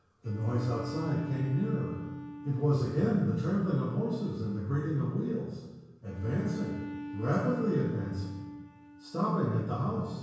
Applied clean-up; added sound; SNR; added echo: none; Bowed string instrument; 13 dB; reverberation time 1.0 s.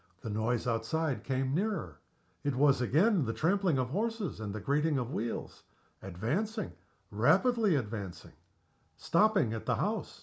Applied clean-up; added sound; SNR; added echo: none; none; none; none.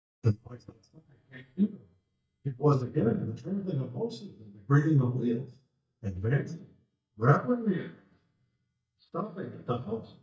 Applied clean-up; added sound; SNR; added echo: neural mask model DeepFilterNet 3.